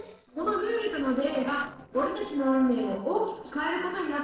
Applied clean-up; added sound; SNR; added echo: neural separator model SepFormer DNS4.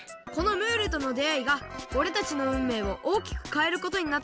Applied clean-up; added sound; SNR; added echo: none; none; none; none.